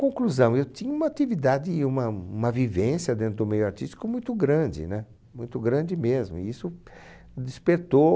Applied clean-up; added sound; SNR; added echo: none; none; none; none.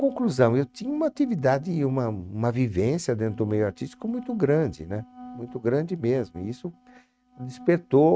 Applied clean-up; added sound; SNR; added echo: neural mask model RNNoise.